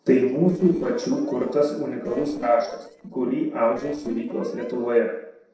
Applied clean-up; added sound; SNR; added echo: neural separator model SepFormer DNS4.